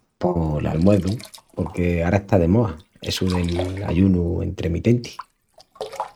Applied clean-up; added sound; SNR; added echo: neural mask model RNNoise.